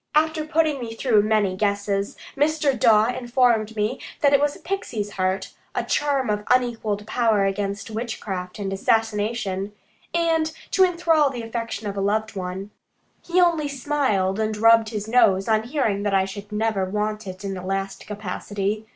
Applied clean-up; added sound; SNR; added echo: none; none; none; none.